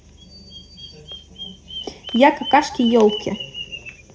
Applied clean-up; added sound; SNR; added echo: none; Bird vocalization, bird call, bird song; 14 dB; reverberation time 0.5 s.